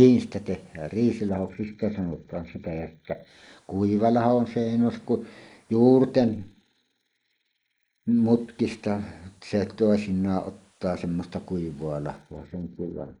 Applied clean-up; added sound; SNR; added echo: neural mask model Resemble Enhance denoiser.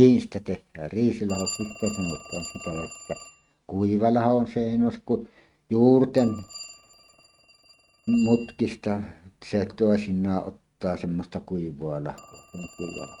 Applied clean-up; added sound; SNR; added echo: neural mask model RNNoise.